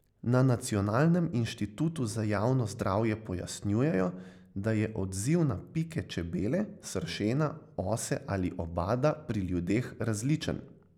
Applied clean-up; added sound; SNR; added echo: none; none; none; none.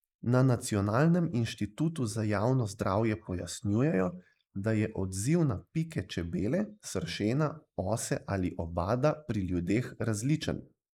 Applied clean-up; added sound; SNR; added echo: neural mask model Resemble Enhance denoiser.